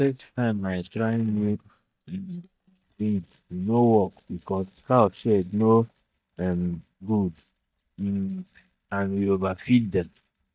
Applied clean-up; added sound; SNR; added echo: neural mask model DeepFilterNet 3.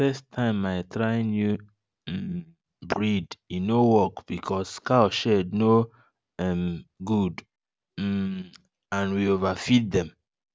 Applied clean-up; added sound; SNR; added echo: none; none; none; none.